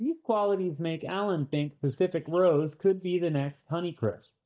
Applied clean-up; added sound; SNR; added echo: neural mask model DeepFilterNet 3.